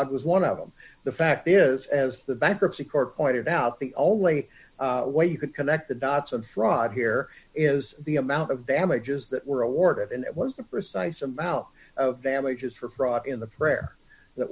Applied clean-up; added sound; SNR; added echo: none; none; none; none.